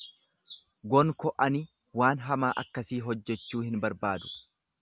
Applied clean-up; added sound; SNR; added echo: none; none; none; none.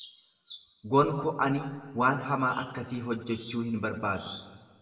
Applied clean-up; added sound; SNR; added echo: none; none; none; reverberation time 1.4 s.